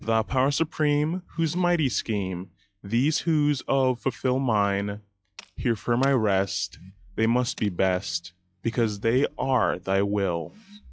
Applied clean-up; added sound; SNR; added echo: classical method log-MMSE.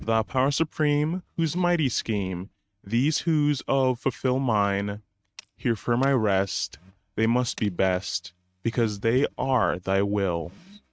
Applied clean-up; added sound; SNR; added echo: neural mask model RNNoise.